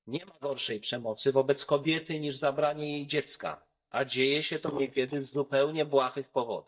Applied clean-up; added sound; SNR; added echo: neural mask model DeepFilterNet 3.